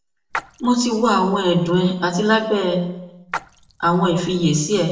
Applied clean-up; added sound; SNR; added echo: neural separator model SepFormer DNS4.